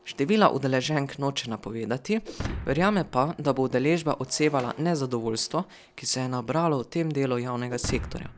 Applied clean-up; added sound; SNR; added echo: none; Shatter; 15 dB; none.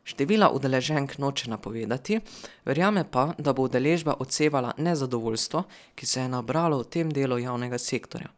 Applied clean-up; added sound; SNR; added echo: none; none; none; none.